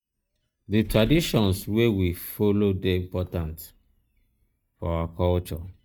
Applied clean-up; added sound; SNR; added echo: neural mask model DeepFilterNet 3.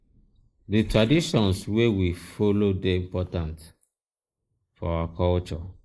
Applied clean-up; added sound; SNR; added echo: neural mask model Resemble Enhance denoiser.